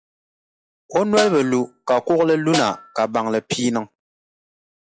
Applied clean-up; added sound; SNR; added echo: classical method log-MMSE.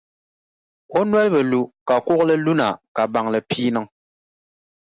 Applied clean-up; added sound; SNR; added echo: none; none; none; none.